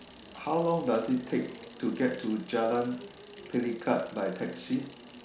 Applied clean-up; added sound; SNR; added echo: none; Bicycle; 16 dB; none.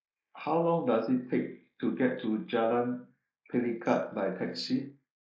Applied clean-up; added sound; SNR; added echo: neural mask model Resemble Enhance denoiser.